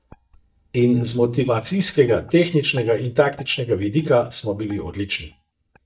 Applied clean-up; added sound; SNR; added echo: neural mask model DeepFilterNet 3.